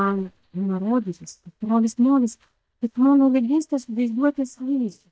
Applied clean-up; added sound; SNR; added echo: neural mask model DeepFilterNet 3.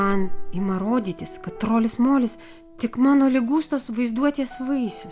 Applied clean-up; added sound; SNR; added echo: none; none; none; none.